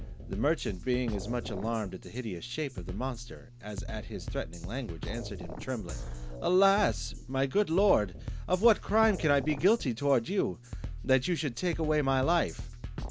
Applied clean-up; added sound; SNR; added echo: none; Drum kit; 9 dB; none.